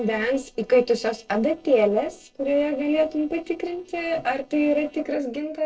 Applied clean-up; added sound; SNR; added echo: neural separator model SepFormer DNS4.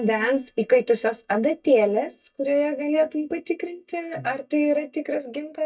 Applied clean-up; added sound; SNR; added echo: neural mask model DeepFilterNet 3.